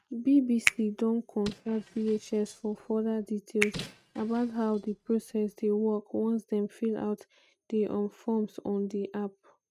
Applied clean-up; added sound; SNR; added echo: neural mask model RNNoise.